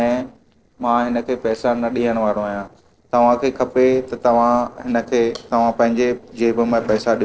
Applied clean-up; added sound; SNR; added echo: neural separator model SepFormer DNS4.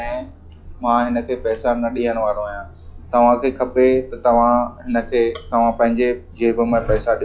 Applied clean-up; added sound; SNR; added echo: classical method log-MMSE.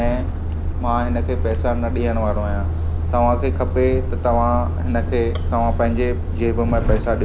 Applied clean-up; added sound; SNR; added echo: none; Truck; -1 dB; none.